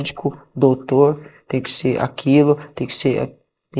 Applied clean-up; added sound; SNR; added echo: neural mask model Resemble Enhance denoiser.